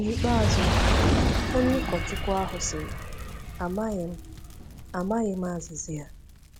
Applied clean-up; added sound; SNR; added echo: none; Fire; -3 dB; none.